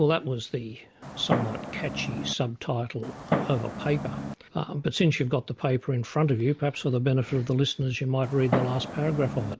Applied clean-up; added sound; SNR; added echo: none; Fireworks; 4 dB; none.